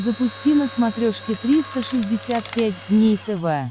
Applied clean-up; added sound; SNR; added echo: none; Mechanisms; 14 dB; none.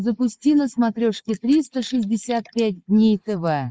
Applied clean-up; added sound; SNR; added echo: neural mask model Resemble Enhance denoiser.